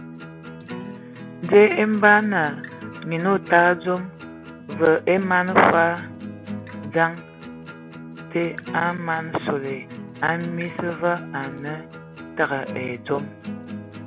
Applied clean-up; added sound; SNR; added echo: none; Acoustic guitar; 13 dB; none.